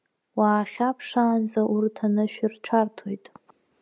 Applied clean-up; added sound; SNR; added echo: none; none; none; none.